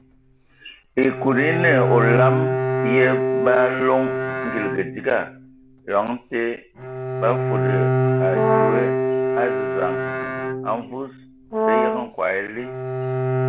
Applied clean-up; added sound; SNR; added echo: none; Bowed string instrument + Brass instrument; -1 dB; none.